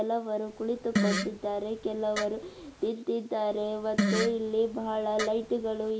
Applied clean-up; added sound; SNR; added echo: none; Fart; 4 dB; none.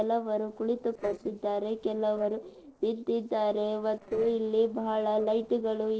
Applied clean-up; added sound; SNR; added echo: neural separator model SepFormer DNS4.